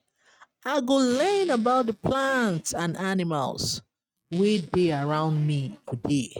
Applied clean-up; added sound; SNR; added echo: neural mask model RNNoise.